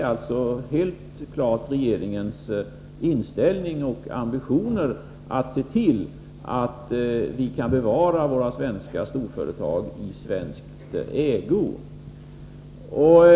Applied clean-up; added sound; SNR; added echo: none; none; none; none.